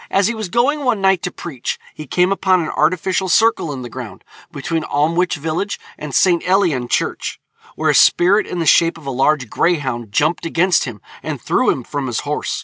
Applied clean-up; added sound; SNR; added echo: none; none; none; none.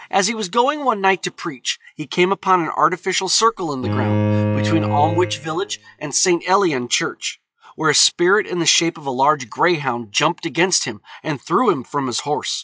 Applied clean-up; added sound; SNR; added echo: classical method log-MMSE.